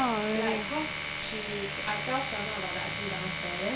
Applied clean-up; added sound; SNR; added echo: none; Domestic sounds, home sounds; 2 dB; none.